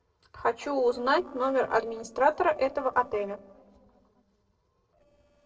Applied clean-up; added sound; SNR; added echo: neural separator model SepFormer DNS4.